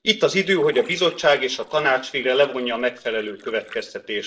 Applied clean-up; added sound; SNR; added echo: neural separator model SepFormer DNS4.